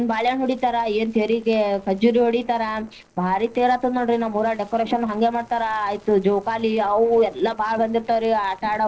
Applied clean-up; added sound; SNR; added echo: neural separator model SepFormer DNS4.